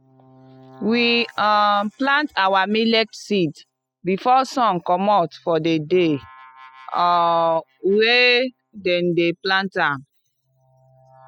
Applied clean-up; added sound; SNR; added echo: classical method spectral subtraction.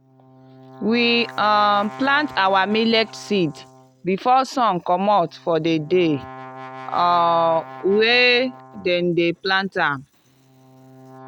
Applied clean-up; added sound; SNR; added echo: none; Brass instrument; 19 dB; none.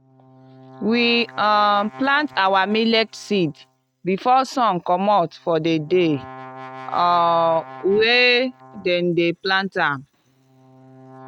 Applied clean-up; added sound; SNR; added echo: neural mask model RNNoise.